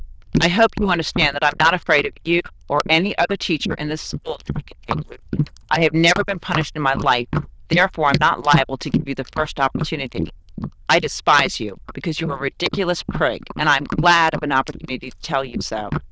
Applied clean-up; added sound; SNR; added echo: neural diffusion model UNIVERSE++.